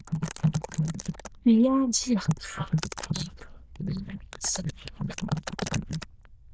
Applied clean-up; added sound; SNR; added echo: neural diffusion model UNIVERSE++.